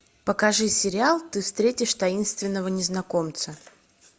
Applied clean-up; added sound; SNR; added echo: none; none; none; none.